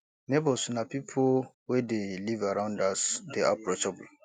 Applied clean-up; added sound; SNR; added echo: none; none; none; none.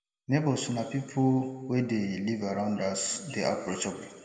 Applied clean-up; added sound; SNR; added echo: none; none; none; reverberation time 1.7 s.